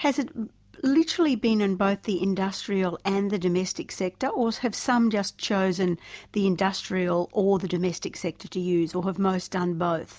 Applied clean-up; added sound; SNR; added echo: none; none; none; none.